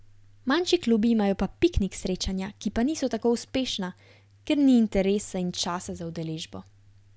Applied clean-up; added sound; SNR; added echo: none; none; none; none.